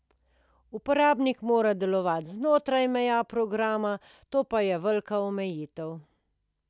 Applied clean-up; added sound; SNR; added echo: none; none; none; none.